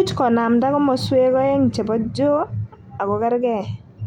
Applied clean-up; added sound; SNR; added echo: none; none; none; none.